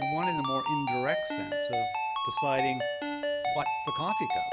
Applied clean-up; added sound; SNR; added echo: none; Ringtone; -5 dB; none.